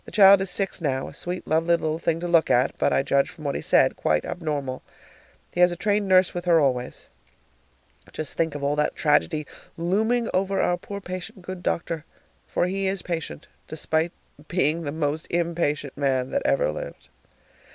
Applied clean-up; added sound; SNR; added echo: none; none; none; none.